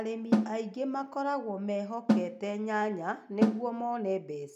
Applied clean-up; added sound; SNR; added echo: none; Snare drum; -4 dB; none.